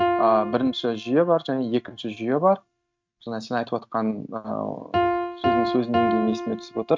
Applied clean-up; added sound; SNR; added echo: neural mask model RNNoise.